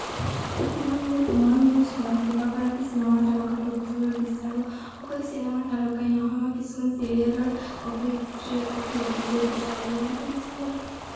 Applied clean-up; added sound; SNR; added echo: none; Ocean; 12 dB; reverberation time 1.3 s.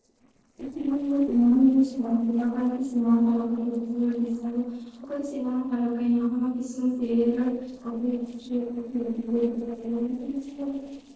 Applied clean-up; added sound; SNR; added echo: neural separator model SepFormer DNS4.